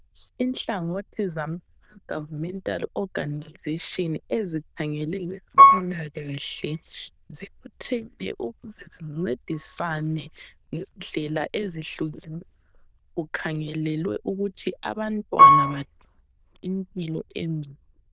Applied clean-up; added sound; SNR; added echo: neural diffusion model UNIVERSE++.